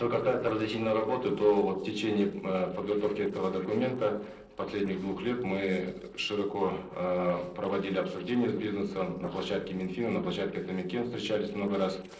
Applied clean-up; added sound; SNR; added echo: neural separator model SepFormer DNS4.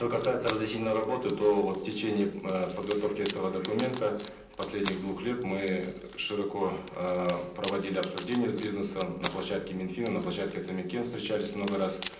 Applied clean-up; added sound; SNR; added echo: none; Wood; 9 dB; reverberation time 0.6 s.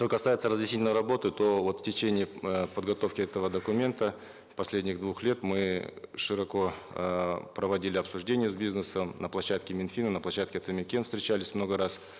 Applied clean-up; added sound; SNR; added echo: none; none; none; none.